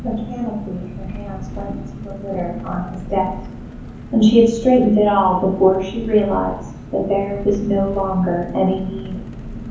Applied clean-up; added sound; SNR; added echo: none; Engine; 12 dB; reverberation time 0.7 s.